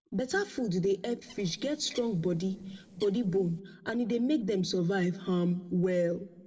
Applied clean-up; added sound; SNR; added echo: neural separator model SepFormer DNS4.